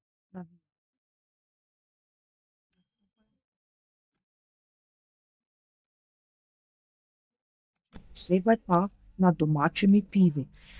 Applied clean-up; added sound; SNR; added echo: neural mask model DeepFilterNet 3.